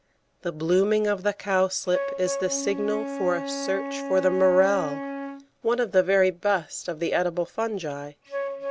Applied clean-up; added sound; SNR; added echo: none; Wind instrument, woodwind instrument; 9 dB; none.